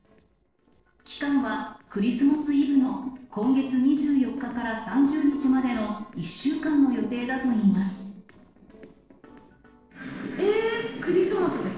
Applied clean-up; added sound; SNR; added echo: neural separator model SepFormer DNS4.